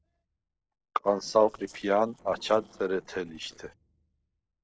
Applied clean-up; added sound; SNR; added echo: neural separator model SepFormer DNS4.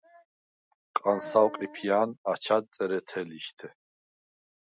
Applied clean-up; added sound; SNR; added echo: none; none; none; none.